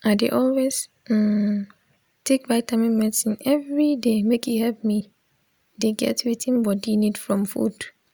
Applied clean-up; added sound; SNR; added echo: none; none; none; none.